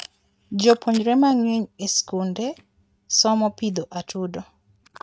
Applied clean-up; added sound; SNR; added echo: neural mask model RNNoise.